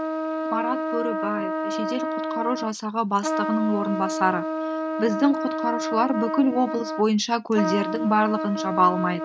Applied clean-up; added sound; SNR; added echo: neural mask model RNNoise.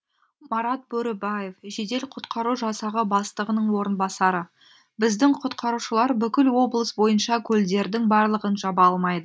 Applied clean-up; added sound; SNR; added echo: none; none; none; none.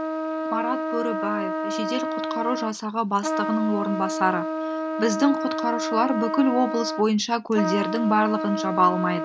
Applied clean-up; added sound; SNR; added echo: none; Trumpet; 3 dB; none.